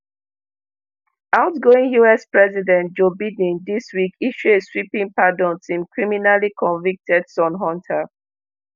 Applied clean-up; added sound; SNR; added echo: none; none; none; none.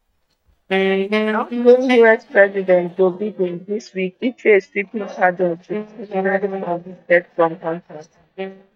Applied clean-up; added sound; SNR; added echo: neural mask model DeepFilterNet 3.